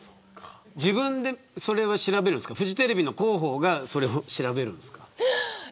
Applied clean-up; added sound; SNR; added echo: none; none; none; none.